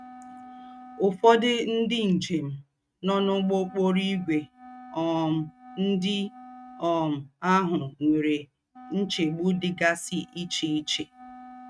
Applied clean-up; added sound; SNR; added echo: neural mask model RNNoise.